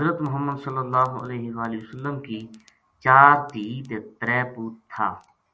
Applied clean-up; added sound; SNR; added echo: none; none; none; none.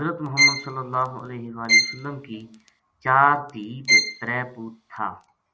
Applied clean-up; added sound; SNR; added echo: none; Bowed string instrument; -3 dB; none.